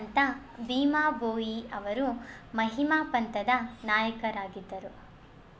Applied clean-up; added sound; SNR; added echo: none; none; none; none.